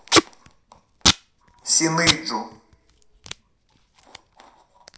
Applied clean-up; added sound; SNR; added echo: none; Packing tape, duct tape; -3 dB; reverberation time 0.4 s.